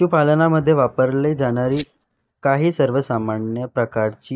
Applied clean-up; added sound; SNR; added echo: neural mask model DeepFilterNet 3.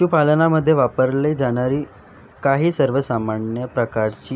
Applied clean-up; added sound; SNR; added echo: none; none; none; none.